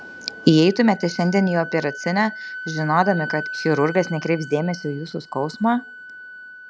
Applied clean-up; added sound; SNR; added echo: none; Wind instrument, woodwind instrument; 13 dB; none.